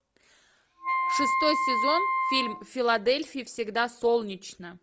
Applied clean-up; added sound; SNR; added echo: none; Wind instrument, woodwind instrument; -2 dB; none.